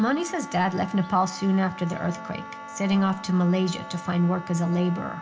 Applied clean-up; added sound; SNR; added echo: none; Wind instrument, woodwind instrument; 15 dB; reverberation time 0.7 s.